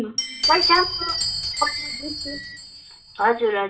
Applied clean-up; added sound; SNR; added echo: none; Glass; 2 dB; reverberation time 0.4 s.